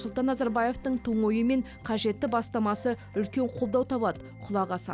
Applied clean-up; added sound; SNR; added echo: none; none; none; none.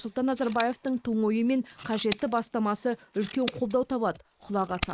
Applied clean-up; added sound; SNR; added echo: neural mask model Resemble Enhance denoiser.